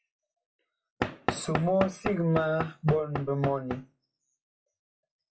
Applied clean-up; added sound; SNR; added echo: classical method WPE with log-MMSE.